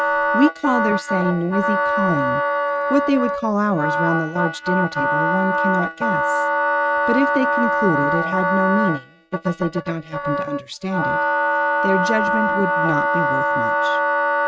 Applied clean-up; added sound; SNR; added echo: neural mask model RNNoise.